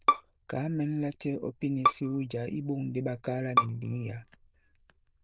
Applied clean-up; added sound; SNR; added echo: neural diffusion model UNIVERSE++.